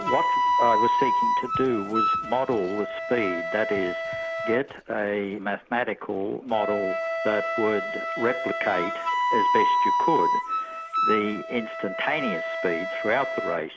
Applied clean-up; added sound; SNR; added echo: none; Wind instrument, woodwind instrument; -1 dB; none.